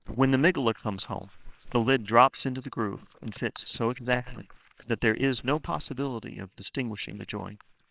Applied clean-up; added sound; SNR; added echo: neural separator model SepFormer WHAMR!.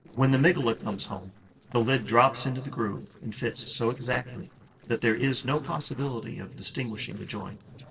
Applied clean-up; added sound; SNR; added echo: neural separator model SepFormer DNS4.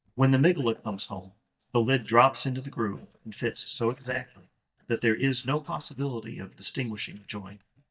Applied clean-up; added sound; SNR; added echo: neural mask model DeepFilterNet 3.